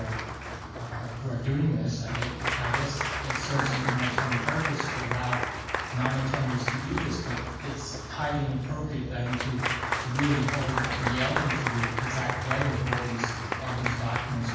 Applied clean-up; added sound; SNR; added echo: none; Applause / Crowd; 3 dB; reverberation time 1.2 s.